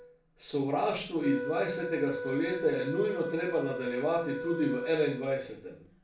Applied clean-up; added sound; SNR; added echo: none; Wind instrument, woodwind instrument; 7 dB; reverberation time 0.3 s.